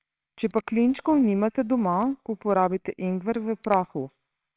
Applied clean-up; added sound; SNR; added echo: neural separator model SepFormer WHAMR!.